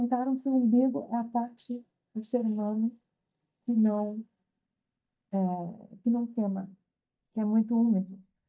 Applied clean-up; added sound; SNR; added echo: neural mask model DeepFilterNet 3.